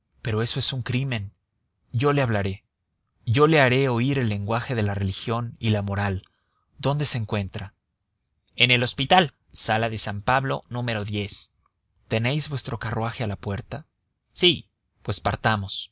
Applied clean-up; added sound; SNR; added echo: none; none; none; none.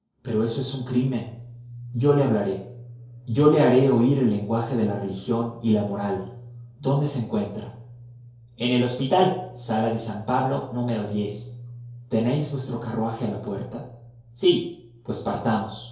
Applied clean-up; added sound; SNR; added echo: none; none; none; reverberation time 2.4 s.